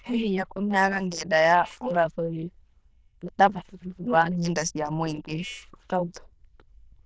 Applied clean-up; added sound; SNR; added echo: neural diffusion model UNIVERSE++.